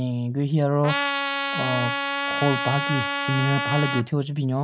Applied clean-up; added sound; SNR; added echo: none; Trumpet; 2 dB; none.